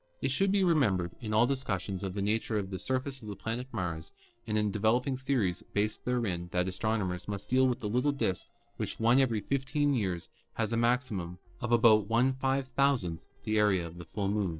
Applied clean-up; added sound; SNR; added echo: neural separator model SepFormer DNS4.